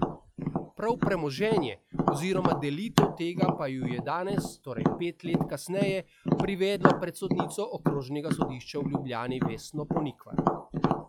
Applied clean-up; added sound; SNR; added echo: classical method log-MMSE.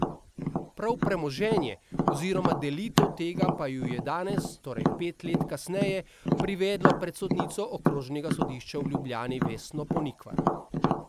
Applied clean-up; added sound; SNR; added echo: none; Tap; -2 dB; none.